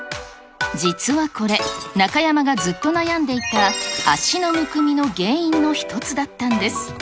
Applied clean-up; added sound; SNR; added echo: none; Shatter; 19 dB; none.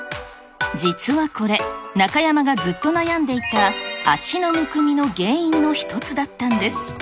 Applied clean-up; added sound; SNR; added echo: none; none; none; none.